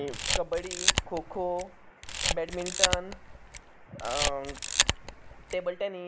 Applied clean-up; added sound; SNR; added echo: none; Camera; -4 dB; none.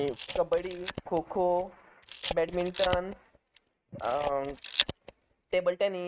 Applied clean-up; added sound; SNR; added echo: neural mask model RNNoise.